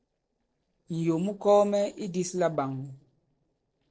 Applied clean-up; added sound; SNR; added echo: neural separator model SepFormer DNS4.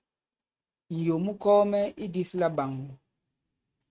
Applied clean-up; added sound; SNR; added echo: neural mask model RNNoise.